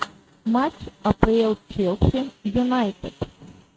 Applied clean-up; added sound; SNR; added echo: neural mask model RNNoise.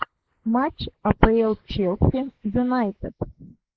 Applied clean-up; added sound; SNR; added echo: neural mask model Resemble Enhance denoiser.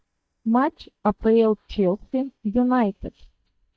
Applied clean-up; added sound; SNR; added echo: neural mask model DeepFilterNet 3.